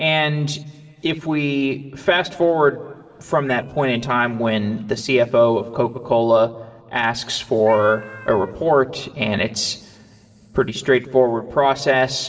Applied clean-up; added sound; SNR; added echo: neural separator model SepFormer DNS4.